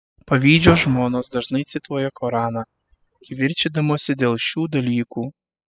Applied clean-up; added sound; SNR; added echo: classical method spectral subtraction.